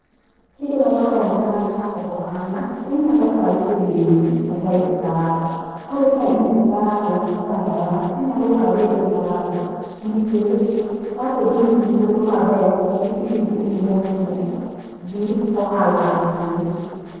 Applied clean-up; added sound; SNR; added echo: neural separator model SepFormer DNS4.